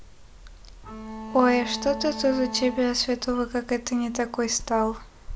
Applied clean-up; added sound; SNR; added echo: none; Bowed string instrument; 10 dB; none.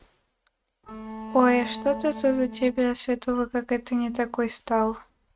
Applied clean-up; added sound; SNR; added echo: neural mask model RNNoise.